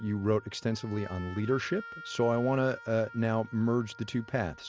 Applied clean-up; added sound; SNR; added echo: none; Wind instrument, woodwind instrument; 17 dB; none.